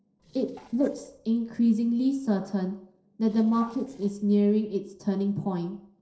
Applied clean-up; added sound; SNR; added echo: neural separator model SepFormer DNS4.